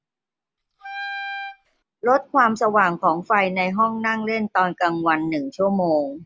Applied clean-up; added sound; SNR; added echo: none; Wind instrument, woodwind instrument; 11 dB; none.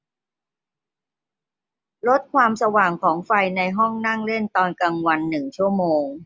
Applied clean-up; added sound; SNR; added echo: none; none; none; none.